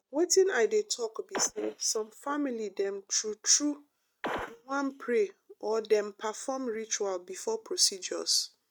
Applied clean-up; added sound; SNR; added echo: neural mask model RNNoise.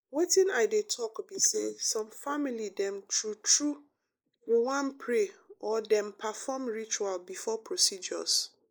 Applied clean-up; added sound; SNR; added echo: neural mask model Resemble Enhance denoiser.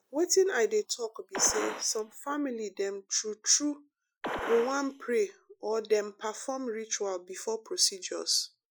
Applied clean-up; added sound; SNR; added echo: classical method Wiener filter.